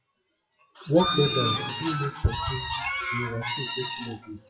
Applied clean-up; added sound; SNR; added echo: classical method WPE with log-MMSE.